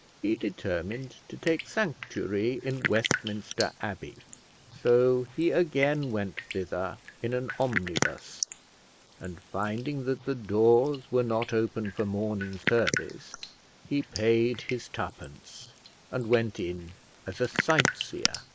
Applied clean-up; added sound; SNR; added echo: neural mask model Resemble Enhance denoiser.